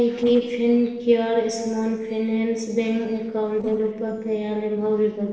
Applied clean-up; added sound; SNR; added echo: neural separator model SepFormer DNS4.